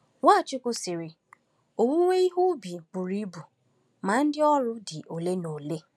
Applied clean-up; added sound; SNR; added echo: none; none; none; none.